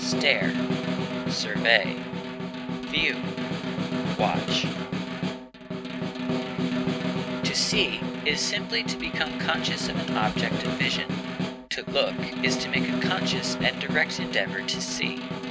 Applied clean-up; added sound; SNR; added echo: none; Snare drum; -1 dB; none.